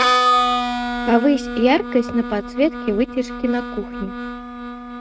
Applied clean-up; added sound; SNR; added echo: neural mask model RNNoise.